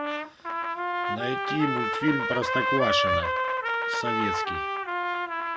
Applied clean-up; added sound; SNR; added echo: none; Trumpet; -4 dB; none.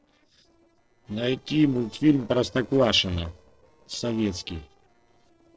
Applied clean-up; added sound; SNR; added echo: neural separator model SepFormer DNS4.